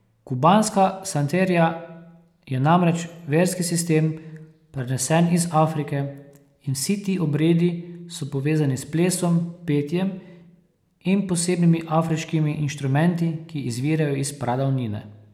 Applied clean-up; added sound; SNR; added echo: none; none; none; none.